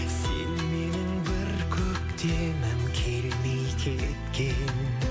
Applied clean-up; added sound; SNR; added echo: none; none; none; none.